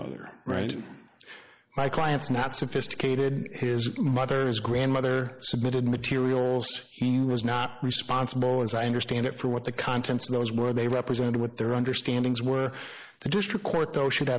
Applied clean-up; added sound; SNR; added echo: none; none; none; none.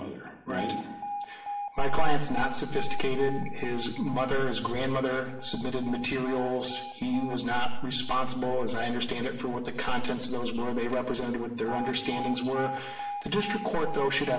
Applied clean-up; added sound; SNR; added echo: none; Alarm; 13 dB; reverberation time 0.8 s.